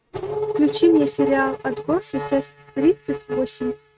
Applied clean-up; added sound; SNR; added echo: neural mask model RNNoise.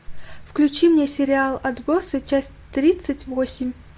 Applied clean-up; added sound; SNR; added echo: none; none; none; none.